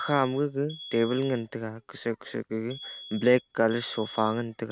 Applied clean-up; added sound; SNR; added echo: neural mask model RNNoise.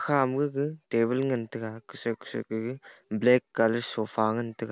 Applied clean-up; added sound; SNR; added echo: none; none; none; none.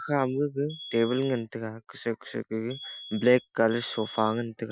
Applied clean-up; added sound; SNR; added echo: classical method Wiener filter.